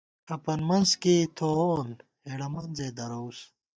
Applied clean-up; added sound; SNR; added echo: neural mask model DeepFilterNet 3.